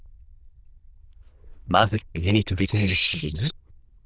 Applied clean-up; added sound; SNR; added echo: neural diffusion model UNIVERSE++.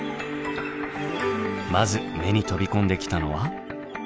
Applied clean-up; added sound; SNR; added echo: none; none; none; none.